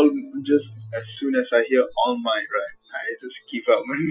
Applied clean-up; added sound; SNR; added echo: classical method Wiener filter.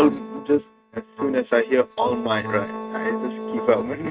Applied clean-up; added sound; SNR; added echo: neural mask model RNNoise.